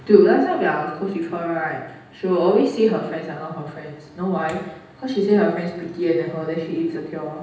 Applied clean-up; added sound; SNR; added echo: none; none; none; reverberation time 0.9 s.